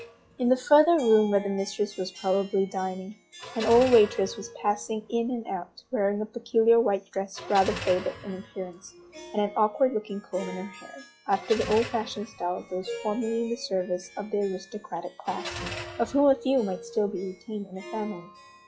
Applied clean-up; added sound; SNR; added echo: classical method log-MMSE.